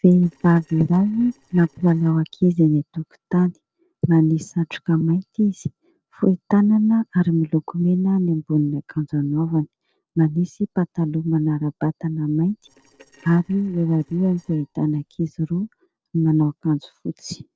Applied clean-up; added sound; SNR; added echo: neural separator model SepFormer DNS4.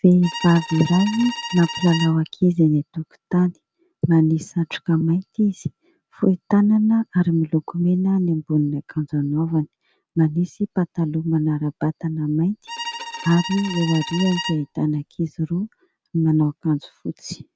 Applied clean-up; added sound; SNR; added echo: none; Bowed string instrument; 11 dB; none.